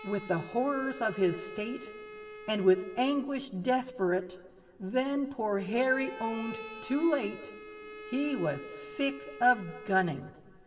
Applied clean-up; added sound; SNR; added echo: none; Bowed string instrument; 15 dB; reverberation time 2.1 s.